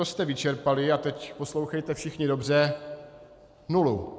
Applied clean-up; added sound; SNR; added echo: none; none; none; none.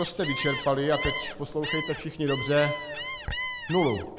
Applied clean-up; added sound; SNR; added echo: none; Gull, seagull; 5 dB; none.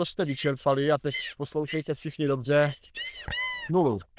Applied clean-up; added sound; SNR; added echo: neural diffusion model UNIVERSE++.